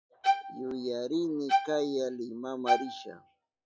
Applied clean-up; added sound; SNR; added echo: classical method log-MMSE.